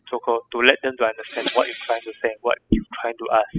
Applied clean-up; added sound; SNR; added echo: classical method spectral subtraction.